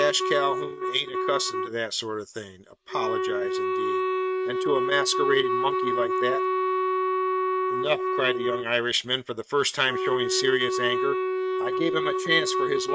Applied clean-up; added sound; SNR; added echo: neural mask model RNNoise.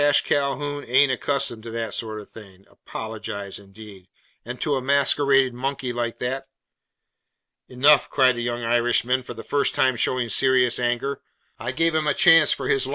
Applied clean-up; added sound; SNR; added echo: none; none; none; none.